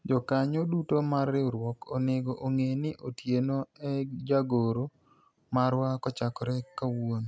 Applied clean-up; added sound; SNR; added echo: none; none; none; none.